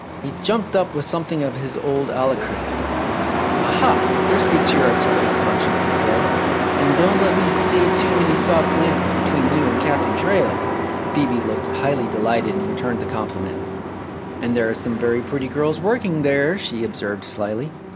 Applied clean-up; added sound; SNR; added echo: none; Truck; -1 dB; none.